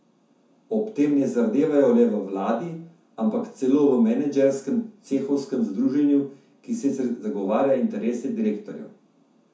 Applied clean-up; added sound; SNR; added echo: none; none; none; reverberation time 0.6 s.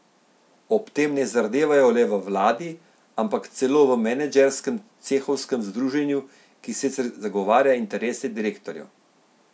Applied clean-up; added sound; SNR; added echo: none; none; none; none.